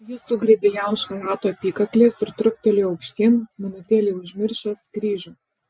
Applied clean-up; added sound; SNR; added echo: none; none; none; none.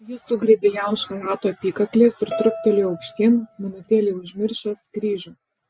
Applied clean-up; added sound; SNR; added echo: none; Bowed string instrument; 13 dB; none.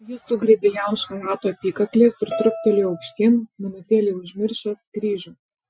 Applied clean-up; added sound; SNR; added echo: classical method Wiener filter.